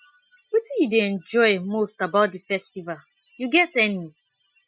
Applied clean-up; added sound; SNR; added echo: classical method Wiener filter.